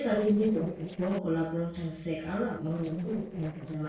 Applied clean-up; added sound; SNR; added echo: neural separator model SepFormer DNS4.